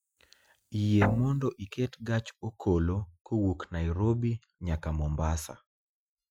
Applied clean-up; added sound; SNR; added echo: classical method Wiener filter.